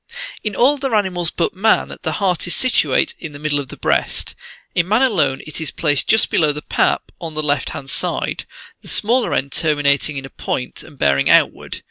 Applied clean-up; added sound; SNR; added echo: none; none; none; none.